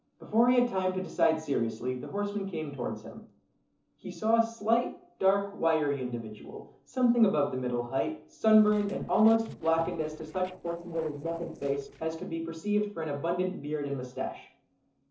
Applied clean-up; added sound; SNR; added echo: neural separator model SepFormer DNS4.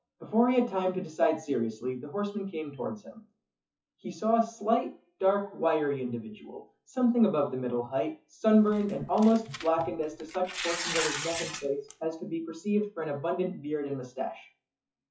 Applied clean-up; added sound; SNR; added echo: classical method WPE with log-MMSE.